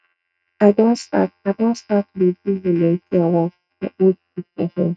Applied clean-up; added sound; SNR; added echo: neural mask model RNNoise.